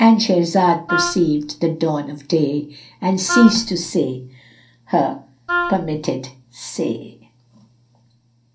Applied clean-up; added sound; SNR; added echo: none; Wind instrument, woodwind instrument; 5 dB; reverberation time 0.3 s.